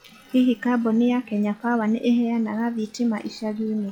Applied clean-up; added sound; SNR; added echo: classical method log-MMSE.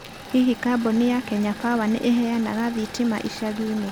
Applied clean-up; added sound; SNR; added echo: none; Engine / Mechanisms; 14 dB; none.